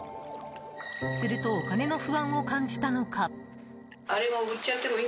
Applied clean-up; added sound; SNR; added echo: none; Drip; 19 dB; none.